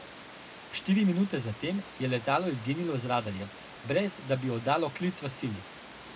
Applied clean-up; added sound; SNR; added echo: none; Water; 16 dB; reverberation time 0.2 s.